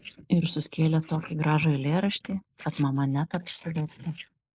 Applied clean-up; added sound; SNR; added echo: neural mask model Resemble Enhance denoiser.